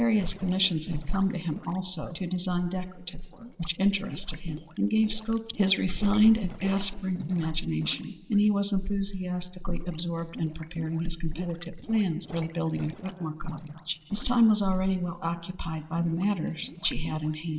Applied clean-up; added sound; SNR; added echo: neural separator model SepFormer DNS4.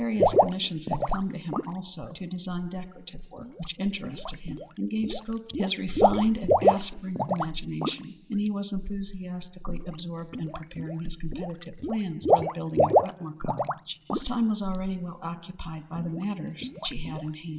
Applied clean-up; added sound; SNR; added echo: none; Water / Liquid; -2 dB; reverberation time 2.9 s.